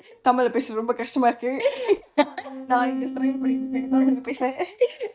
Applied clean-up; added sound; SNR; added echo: neural mask model DeepFilterNet 3.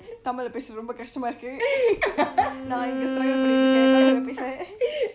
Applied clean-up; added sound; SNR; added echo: none; Bowed string instrument; -4 dB; none.